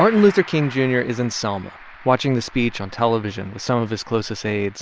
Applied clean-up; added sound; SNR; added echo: none; none; none; none.